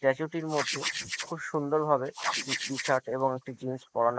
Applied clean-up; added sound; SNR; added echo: neural mask model Resemble Enhance denoiser.